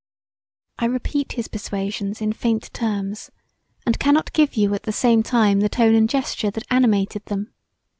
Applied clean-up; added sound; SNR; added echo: none; none; none; none.